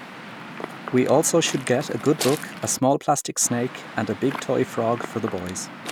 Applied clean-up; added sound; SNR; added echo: none; Waves, surf / Wind; 12 dB; none.